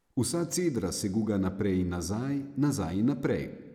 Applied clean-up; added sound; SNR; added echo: none; none; none; none.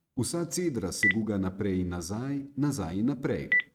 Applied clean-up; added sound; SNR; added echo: neural mask model RNNoise.